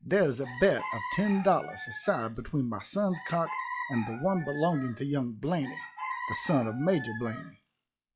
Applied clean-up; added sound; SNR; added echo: classical method log-MMSE.